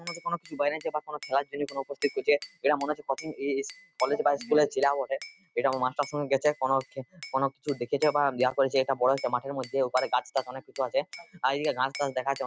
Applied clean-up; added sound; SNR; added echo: none; Glass / Bell; 19 dB; none.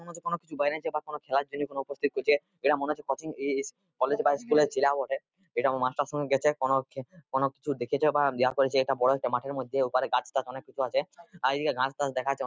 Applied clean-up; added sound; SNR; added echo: none; none; none; none.